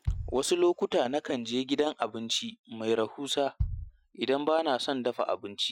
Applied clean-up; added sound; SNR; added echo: classical method Wiener filter.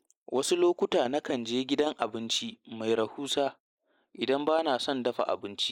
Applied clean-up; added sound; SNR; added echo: neural mask model Resemble Enhance denoiser.